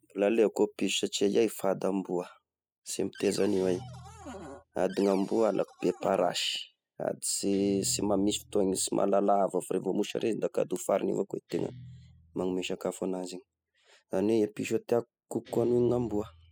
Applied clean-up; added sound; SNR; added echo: classical method spectral subtraction.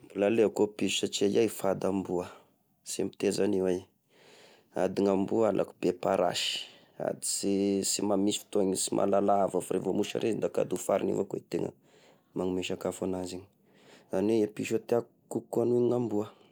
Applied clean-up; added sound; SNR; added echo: none; none; none; none.